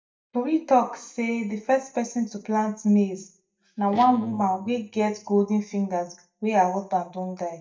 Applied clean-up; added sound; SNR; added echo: neural mask model DeepFilterNet 3.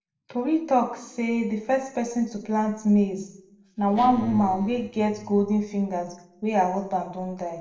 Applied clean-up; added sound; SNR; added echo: neural separator model SepFormer DNS4.